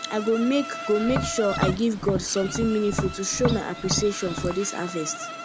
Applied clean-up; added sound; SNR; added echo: none; Insect + Tap; 5 dB; none.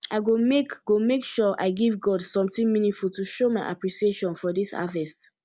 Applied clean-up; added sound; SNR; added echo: none; none; none; none.